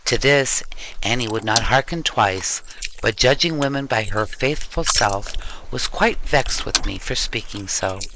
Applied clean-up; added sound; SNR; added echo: neural mask model Resemble Enhance denoiser.